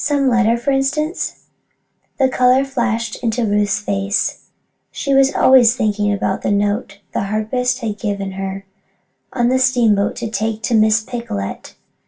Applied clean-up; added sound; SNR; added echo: none; none; none; reverberation time 0.2 s.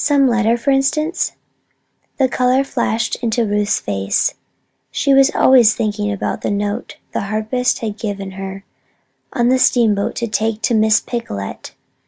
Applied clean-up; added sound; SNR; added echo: none; none; none; none.